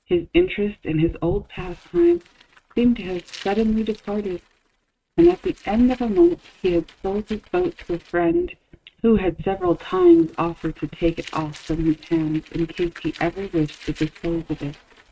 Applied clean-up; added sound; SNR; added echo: neural mask model RNNoise.